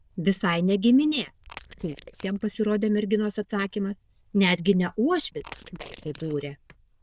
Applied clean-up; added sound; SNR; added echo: neural diffusion model UNIVERSE++.